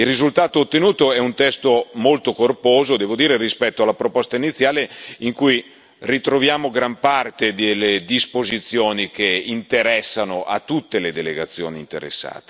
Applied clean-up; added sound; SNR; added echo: none; none; none; none.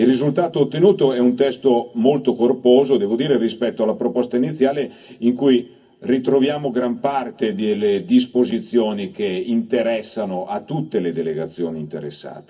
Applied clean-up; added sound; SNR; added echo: none; none; none; reverberation time 0.3 s.